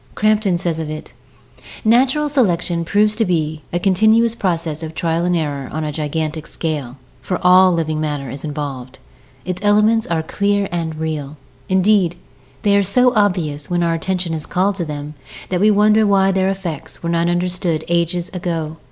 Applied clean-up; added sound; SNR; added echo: none; none; none; none.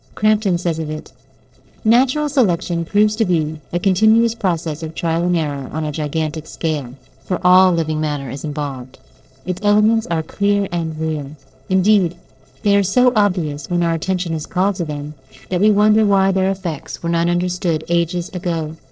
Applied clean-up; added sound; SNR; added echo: neural separator model SepFormer DNS4.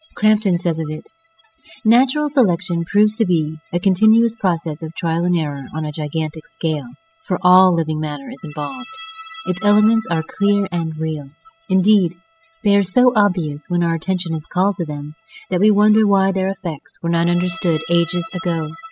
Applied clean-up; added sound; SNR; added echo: classical method spectral subtraction.